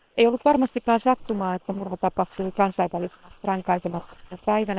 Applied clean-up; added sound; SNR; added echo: neural separator model SepFormer WHAM!.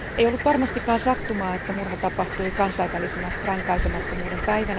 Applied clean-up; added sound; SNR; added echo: none; Cricket; 5 dB; none.